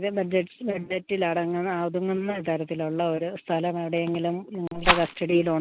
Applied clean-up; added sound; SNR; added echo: none; Rattle; 0 dB; none.